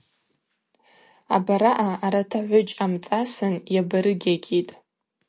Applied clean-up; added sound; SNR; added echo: none; none; none; none.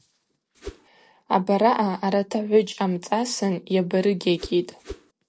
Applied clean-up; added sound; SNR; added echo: neural separator model SepFormer DNS4.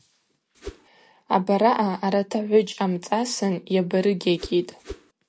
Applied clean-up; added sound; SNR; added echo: none; Whoosh, swoosh, swish; 15 dB; none.